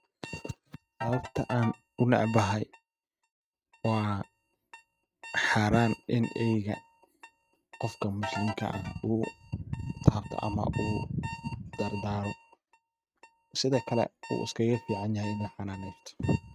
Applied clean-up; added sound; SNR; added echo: neural mask model RNNoise.